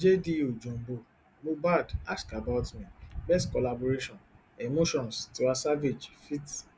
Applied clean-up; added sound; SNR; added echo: none; none; none; none.